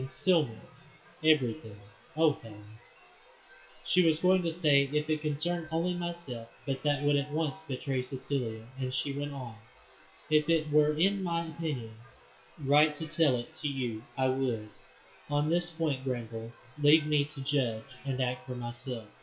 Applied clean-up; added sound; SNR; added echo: classical method WPE with log-MMSE.